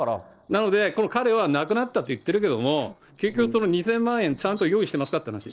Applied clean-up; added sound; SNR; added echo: neural separator model SepFormer DNS4.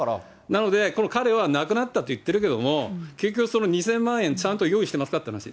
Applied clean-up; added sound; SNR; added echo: none; none; none; none.